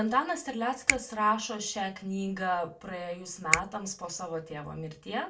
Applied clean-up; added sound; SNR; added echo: none; Finger snapping; 4 dB; reverberation time 0.2 s.